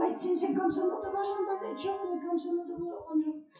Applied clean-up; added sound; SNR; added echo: classical method WPE with log-MMSE.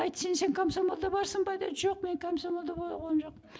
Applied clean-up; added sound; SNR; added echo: none; none; none; none.